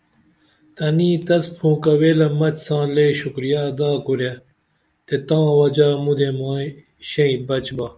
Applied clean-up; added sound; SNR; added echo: none; none; none; none.